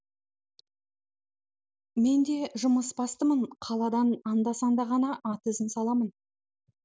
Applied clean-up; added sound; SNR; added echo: none; none; none; none.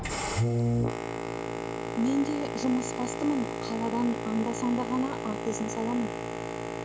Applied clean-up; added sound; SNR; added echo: none; Boat, Water vehicle; 0 dB; none.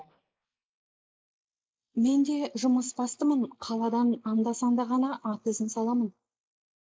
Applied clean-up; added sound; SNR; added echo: neural mask model Resemble Enhance denoiser.